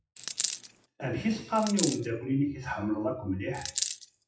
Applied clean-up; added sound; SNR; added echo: classical method WPE with log-MMSE.